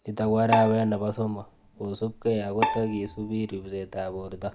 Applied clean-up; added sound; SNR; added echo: none; Bowed string instrument; 7 dB; none.